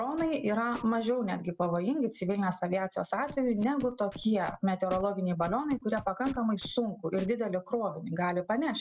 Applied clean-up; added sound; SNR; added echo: none; Scratching (performance technique); 19 dB; none.